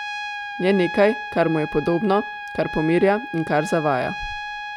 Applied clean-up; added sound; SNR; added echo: none; Trumpet; 9 dB; none.